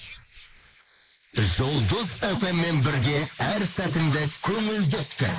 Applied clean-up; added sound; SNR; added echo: neural mask model Resemble Enhance denoiser.